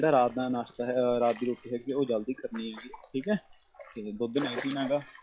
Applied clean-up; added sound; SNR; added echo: classical method log-MMSE.